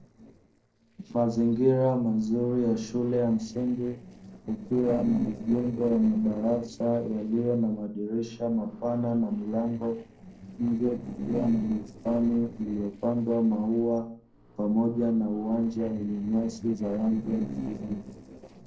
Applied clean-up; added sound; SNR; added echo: neural separator model SepFormer DNS4.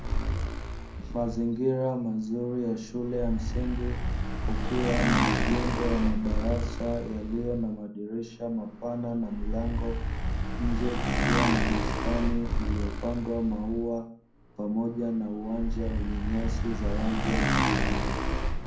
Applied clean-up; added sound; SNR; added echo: none; Motorcycle; -2 dB; reverberation time 0.5 s.